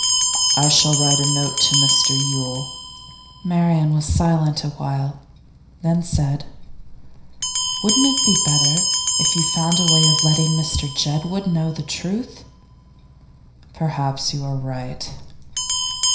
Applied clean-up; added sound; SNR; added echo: none; Bell; 0 dB; reverberation time 0.5 s.